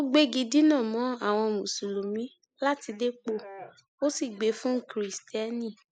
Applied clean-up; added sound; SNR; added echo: neural mask model Resemble Enhance denoiser.